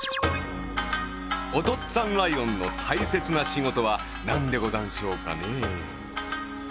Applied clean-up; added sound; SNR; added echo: none; none; none; none.